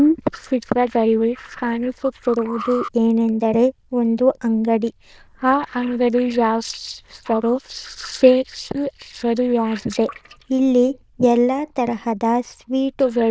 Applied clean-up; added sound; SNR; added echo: neural diffusion model UNIVERSE++.